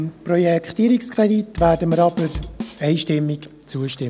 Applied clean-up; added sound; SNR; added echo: none; Bass drum / Snare drum / Drum kit; 11 dB; none.